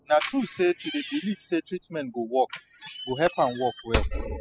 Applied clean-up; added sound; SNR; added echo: classical method spectral subtraction.